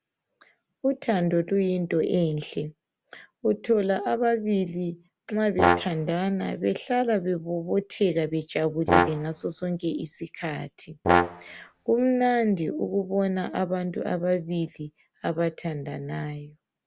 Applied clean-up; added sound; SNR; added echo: none; Brass instrument; 0 dB; none.